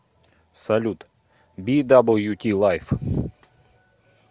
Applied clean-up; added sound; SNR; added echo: none; none; none; none.